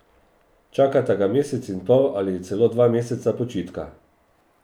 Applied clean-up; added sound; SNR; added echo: none; none; none; none.